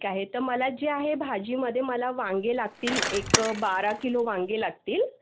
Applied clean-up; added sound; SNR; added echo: none; Bicycle; 3 dB; none.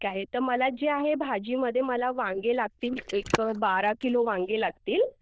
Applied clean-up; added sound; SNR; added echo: neural diffusion model UNIVERSE++.